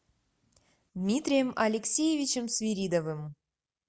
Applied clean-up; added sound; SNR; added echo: none; none; none; none.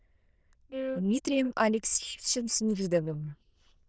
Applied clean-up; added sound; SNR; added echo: neural diffusion model UNIVERSE++.